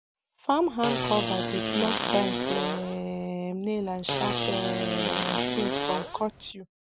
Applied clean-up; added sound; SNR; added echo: none; Fart; 0 dB; none.